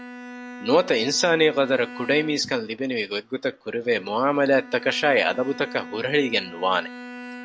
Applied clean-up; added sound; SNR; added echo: none; Bowed string instrument; 16 dB; none.